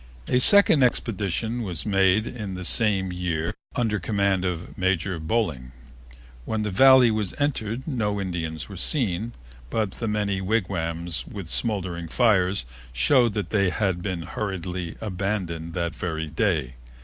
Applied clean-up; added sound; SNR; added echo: none; none; none; none.